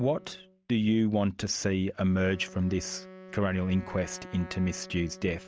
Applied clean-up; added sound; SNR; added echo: none; Wind instrument, woodwind instrument; 19 dB; none.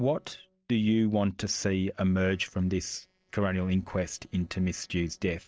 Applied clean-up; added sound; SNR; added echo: neural separator model SepFormer DNS4.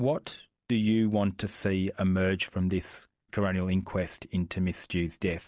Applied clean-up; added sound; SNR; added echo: none; none; none; none.